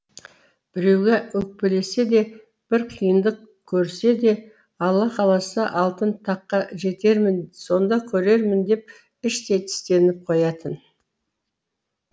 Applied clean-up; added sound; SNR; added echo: none; none; none; none.